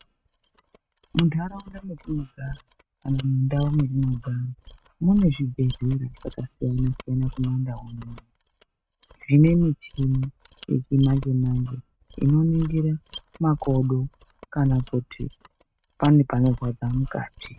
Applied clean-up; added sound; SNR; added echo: neural mask model RNNoise.